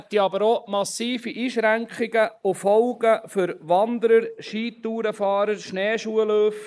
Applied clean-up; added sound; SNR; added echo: neural mask model Resemble Enhance denoiser.